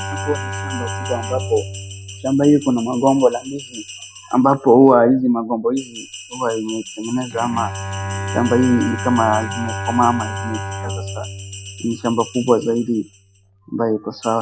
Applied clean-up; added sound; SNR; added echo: none; Bell + Bowed string instrument; 10 dB; none.